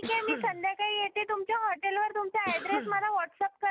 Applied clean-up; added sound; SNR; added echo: none; Cough; 10 dB; none.